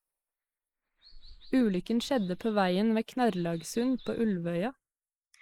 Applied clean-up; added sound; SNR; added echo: neural mask model Resemble Enhance denoiser.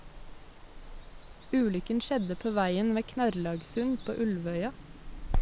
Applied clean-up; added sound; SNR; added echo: none; Water; 6 dB; none.